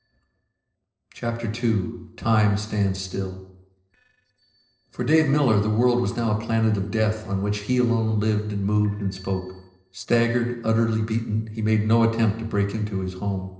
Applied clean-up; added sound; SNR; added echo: neural separator model SepFormer DNS4.